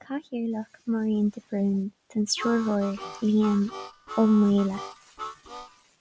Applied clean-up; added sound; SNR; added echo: none; Harmonica; 13 dB; none.